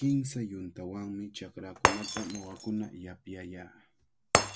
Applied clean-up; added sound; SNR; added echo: none; Shatter; -2 dB; none.